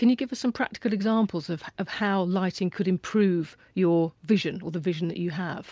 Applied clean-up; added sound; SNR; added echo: none; none; none; none.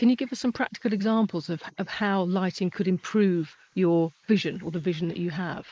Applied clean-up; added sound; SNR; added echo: neural mask model Resemble Enhance denoiser.